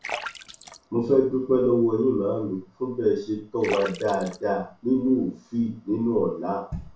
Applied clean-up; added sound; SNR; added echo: none; Splash, splatter; 14 dB; reverberation time 0.3 s.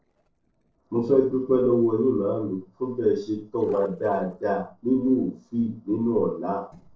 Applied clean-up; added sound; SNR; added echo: neural separator model SepFormer DNS4.